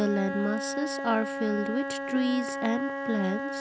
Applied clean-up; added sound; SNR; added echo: none; Wind instrument, woodwind instrument; 4 dB; none.